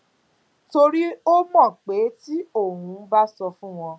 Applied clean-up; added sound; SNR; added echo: none; none; none; none.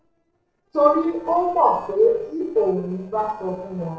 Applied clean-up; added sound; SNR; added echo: neural separator model SepFormer DNS4.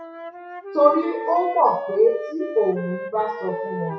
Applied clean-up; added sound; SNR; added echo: classical method WPE with log-MMSE.